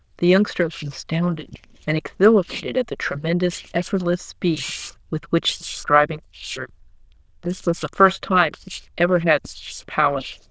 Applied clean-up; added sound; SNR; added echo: neural diffusion model UNIVERSE++.